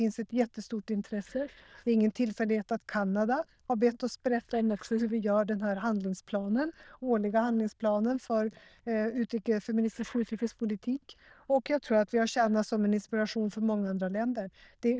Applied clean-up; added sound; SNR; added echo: neural diffusion model UNIVERSE++.